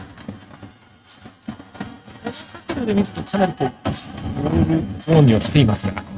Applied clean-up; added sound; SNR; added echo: neural mask model RNNoise.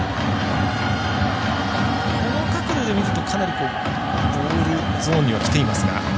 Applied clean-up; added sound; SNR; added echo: none; none; none; none.